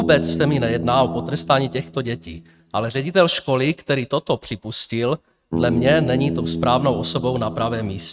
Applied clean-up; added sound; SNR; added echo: neural mask model RNNoise.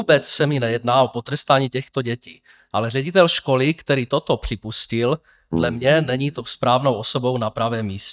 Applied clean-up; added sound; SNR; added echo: neural mask model DeepFilterNet 3.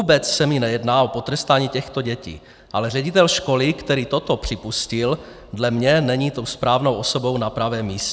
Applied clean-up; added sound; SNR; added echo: none; none; none; none.